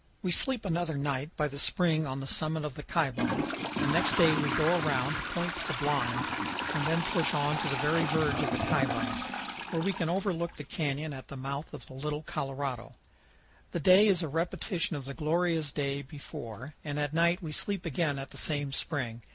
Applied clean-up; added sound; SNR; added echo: none; Trickle, dribble / Toilet flush; 6 dB; none.